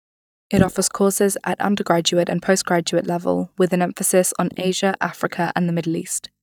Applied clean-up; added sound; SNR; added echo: neural mask model DeepFilterNet 3.